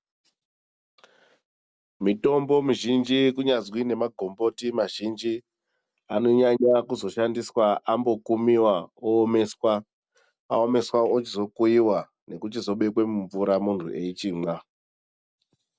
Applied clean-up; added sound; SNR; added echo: none; none; none; none.